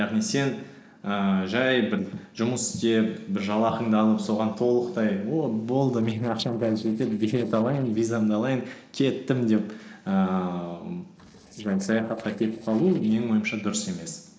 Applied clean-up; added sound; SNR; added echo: neural separator model SepFormer DNS4.